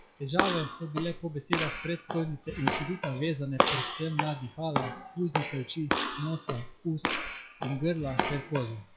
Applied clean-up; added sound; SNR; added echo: classical method log-MMSE.